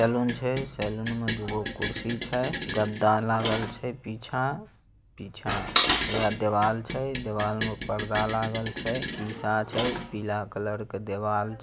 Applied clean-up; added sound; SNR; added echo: none; Dishes, pots, and pans; 6 dB; none.